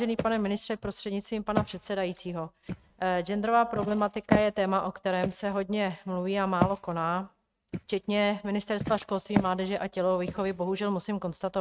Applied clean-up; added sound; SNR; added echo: neural mask model RNNoise.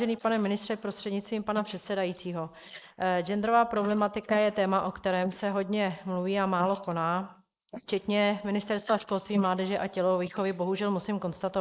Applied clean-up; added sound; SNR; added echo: neural mask model Resemble Enhance denoiser.